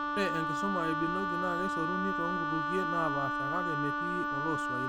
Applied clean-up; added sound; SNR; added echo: none; Wind instrument, woodwind instrument; -3 dB; none.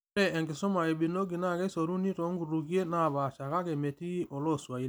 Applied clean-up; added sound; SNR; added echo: none; none; none; none.